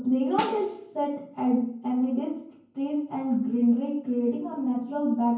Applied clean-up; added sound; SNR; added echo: none; Snare drum; 16 dB; reverberation time 0.9 s.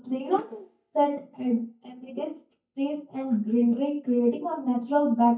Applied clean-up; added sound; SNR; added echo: neural mask model DeepFilterNet 3.